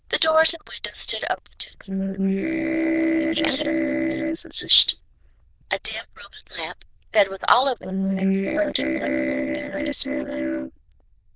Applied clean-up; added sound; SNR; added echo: neural diffusion model UNIVERSE++.